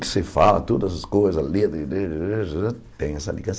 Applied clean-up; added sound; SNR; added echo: none; none; none; none.